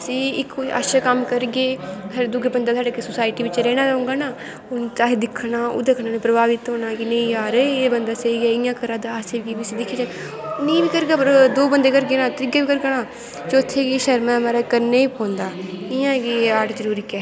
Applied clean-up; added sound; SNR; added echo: none; none; none; none.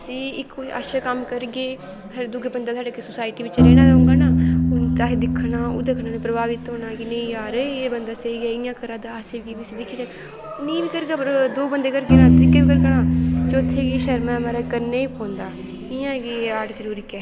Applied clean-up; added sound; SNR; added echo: none; Piano; -5 dB; none.